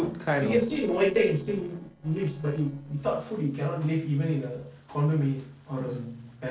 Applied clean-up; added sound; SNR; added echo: neural separator model SepFormer DNS4.